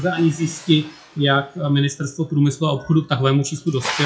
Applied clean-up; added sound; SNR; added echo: classical method WPE with log-MMSE.